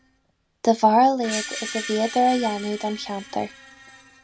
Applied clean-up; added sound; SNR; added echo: none; Screech; 13 dB; none.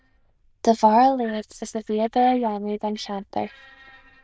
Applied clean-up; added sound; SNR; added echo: neural diffusion model UNIVERSE++.